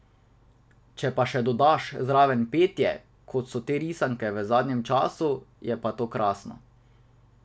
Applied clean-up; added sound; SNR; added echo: none; none; none; none.